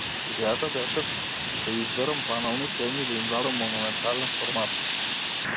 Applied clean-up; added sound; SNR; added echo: none; Fire; -4 dB; none.